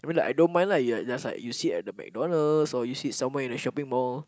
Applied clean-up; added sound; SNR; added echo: neural mask model Resemble Enhance denoiser.